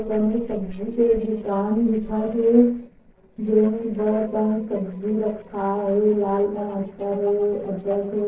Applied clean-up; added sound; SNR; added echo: neural separator model SepFormer DNS4.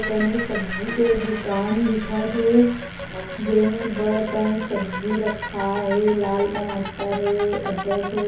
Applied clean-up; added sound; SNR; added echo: none; Bicycle; 8 dB; reverberation time 0.6 s.